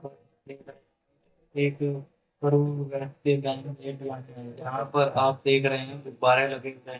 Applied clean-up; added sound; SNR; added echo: neural mask model DeepFilterNet 3.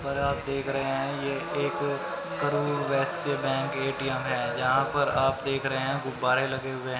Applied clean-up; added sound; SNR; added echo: none; none; none; none.